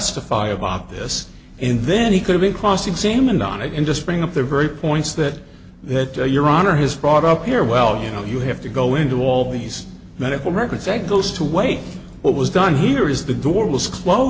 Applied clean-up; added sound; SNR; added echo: none; none; none; none.